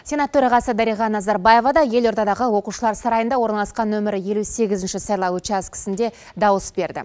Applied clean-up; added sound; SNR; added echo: none; none; none; none.